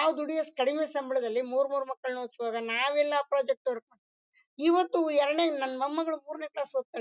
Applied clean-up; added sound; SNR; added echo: none; none; none; none.